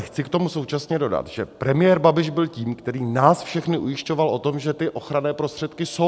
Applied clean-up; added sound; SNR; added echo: none; none; none; none.